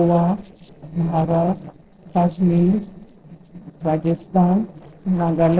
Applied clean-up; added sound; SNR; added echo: neural separator model SepFormer DNS4.